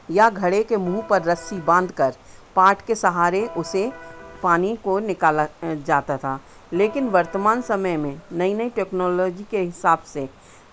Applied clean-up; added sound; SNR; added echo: none; Electric guitar; 17 dB; none.